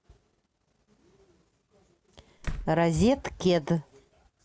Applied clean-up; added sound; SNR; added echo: none; Slam; 9 dB; none.